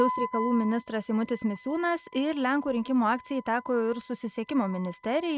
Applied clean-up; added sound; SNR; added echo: neural mask model RNNoise.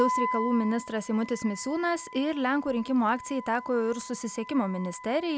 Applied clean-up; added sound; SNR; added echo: none; Wind instrument, woodwind instrument; 9 dB; none.